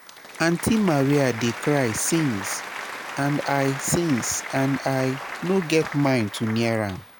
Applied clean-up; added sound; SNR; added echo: none; Applause; 11 dB; none.